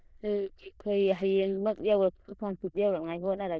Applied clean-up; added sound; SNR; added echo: neural diffusion model UNIVERSE++.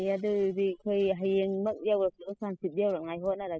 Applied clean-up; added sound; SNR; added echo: classical method spectral subtraction.